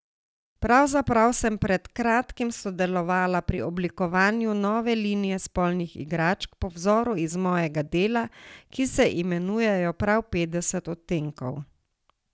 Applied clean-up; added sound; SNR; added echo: none; none; none; none.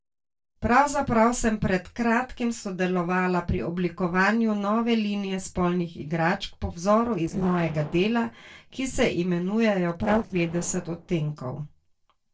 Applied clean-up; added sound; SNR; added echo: neural separator model SepFormer DNS4.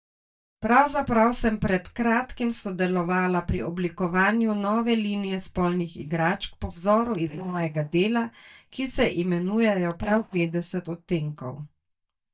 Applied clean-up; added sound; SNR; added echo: neural mask model DeepFilterNet 3.